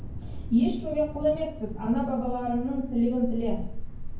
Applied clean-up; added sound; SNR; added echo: none; Thunder; 6 dB; reverberation time 0.9 s.